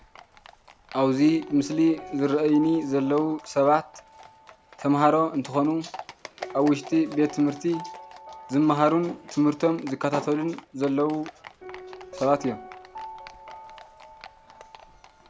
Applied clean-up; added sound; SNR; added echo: none; Livestock, farm animals, working animals + Piano; 17 dB; none.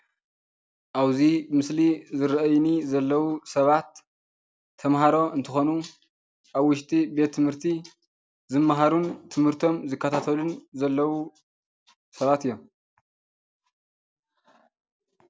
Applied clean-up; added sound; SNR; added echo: none; none; none; none.